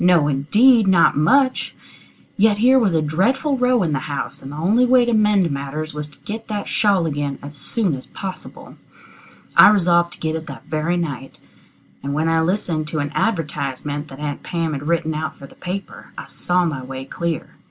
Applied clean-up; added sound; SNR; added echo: none; none; none; none.